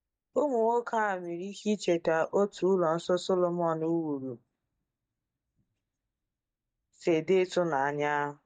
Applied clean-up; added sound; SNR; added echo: neural mask model DeepFilterNet 3.